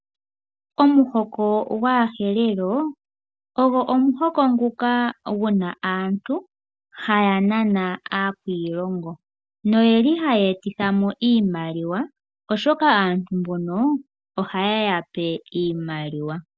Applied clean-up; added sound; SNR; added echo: none; none; none; none.